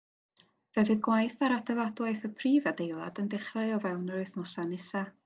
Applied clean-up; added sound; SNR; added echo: none; none; none; none.